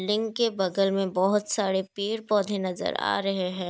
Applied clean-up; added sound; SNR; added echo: none; none; none; none.